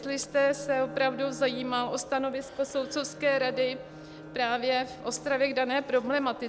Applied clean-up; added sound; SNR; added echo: none; Bowed string instrument; 18 dB; none.